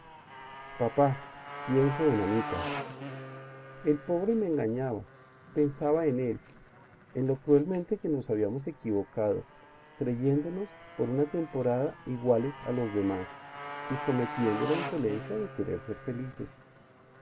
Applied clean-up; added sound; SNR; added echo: none; Motorcycle; 12 dB; none.